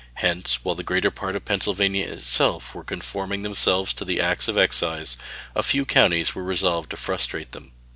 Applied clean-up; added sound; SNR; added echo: none; none; none; none.